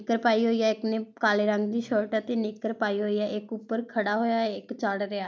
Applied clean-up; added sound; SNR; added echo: none; none; none; none.